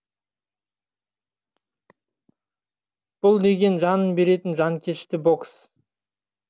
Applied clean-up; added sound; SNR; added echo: none; none; none; none.